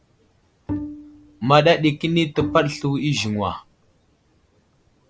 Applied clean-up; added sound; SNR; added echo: none; Bowed string instrument; 11 dB; none.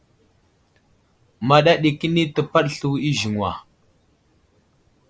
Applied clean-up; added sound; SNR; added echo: none; none; none; none.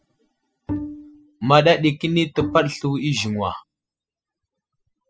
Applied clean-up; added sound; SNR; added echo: classical method spectral subtraction.